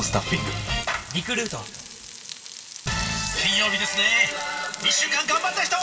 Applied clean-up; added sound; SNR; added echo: none; Frying (food); 14 dB; reverberation time 2.1 s.